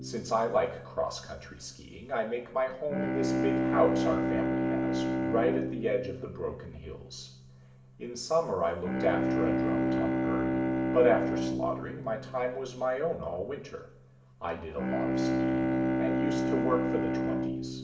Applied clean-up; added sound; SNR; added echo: none; Bowed string instrument; -1 dB; reverberation time 0.9 s.